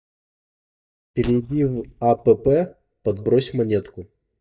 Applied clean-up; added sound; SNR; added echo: neural mask model DeepFilterNet 3.